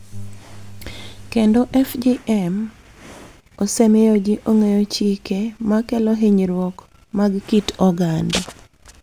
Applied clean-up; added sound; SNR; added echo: none; none; none; none.